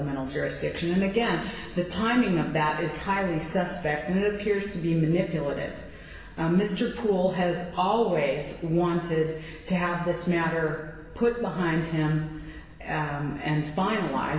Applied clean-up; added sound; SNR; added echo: none; none; none; reverberation time 1.2 s.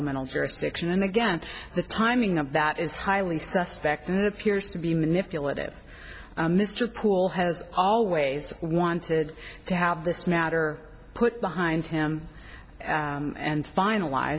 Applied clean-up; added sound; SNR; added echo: none; none; none; none.